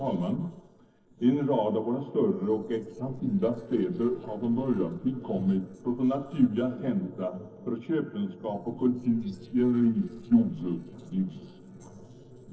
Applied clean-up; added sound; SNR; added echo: neural separator model SepFormer DNS4.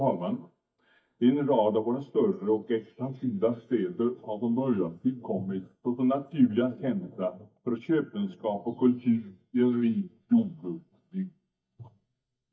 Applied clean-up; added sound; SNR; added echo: neural mask model DeepFilterNet 3.